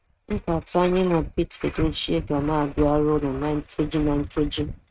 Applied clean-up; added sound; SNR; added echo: neural mask model RNNoise.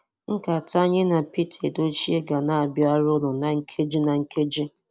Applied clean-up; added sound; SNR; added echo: none; none; none; none.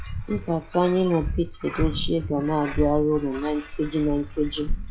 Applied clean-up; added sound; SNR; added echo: classical method log-MMSE.